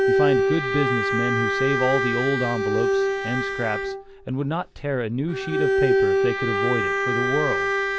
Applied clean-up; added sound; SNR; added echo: none; Bowed string instrument; -3 dB; none.